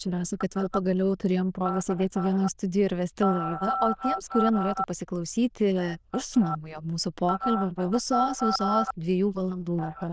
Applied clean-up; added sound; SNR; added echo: neural diffusion model UNIVERSE++.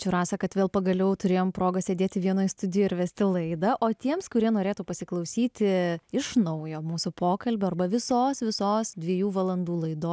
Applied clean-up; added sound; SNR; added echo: none; none; none; none.